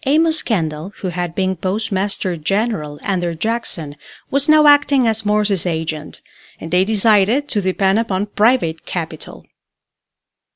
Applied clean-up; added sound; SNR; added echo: none; none; none; none.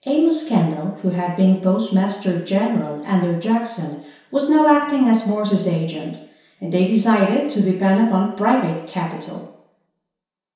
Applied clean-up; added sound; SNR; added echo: none; none; none; reverberation time 0.7 s.